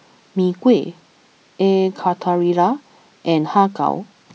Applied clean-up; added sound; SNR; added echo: none; none; none; none.